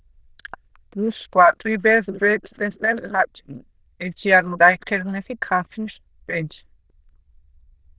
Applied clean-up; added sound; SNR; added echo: neural diffusion model UNIVERSE++.